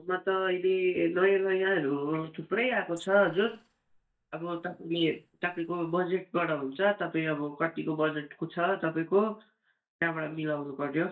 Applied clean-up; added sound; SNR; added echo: neural mask model DeepFilterNet 3.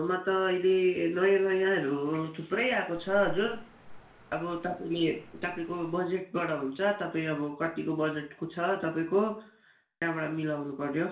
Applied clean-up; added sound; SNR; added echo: none; Cricket; 11 dB; reverberation time 0.4 s.